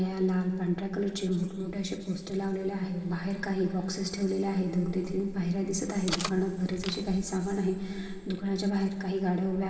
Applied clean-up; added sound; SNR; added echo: none; Cutlery, silverware; 10 dB; reverberation time 2.6 s.